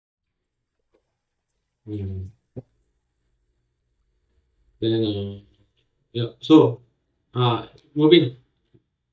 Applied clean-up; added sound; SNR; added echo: neural mask model DeepFilterNet 3.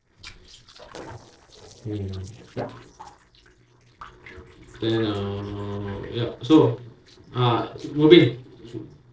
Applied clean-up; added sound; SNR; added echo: neural separator model SepFormer DNS4.